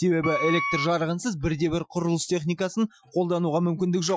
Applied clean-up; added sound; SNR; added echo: classical method Wiener filter.